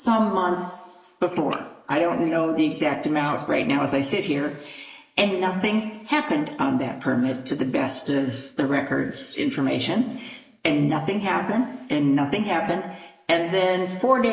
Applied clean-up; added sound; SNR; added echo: neural mask model Resemble Enhance denoiser.